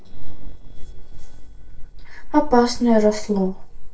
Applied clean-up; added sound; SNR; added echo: neural separator model SepFormer DNS4.